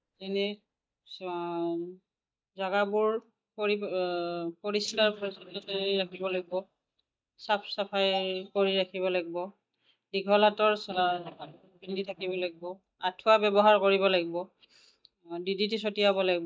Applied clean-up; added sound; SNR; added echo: neural mask model DeepFilterNet 3.